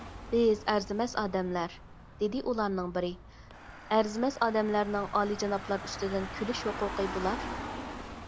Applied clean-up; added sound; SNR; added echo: none; Engine / Car; 11 dB; none.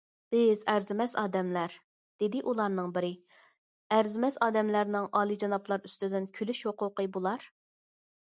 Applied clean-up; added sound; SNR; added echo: none; none; none; none.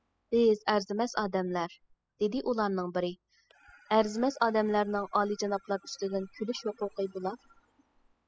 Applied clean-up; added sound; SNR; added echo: classical method spectral subtraction.